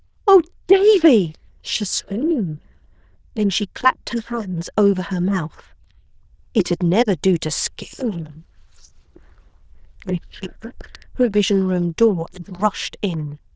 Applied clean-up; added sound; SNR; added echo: neural diffusion model UNIVERSE++.